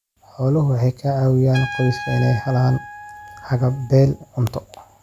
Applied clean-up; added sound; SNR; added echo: none; Trumpet; 16 dB; none.